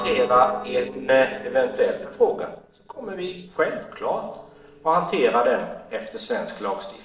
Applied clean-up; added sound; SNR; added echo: neural separator model SepFormer DNS4.